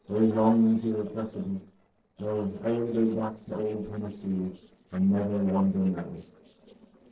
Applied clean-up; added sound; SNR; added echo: neural separator model SepFormer DNS4.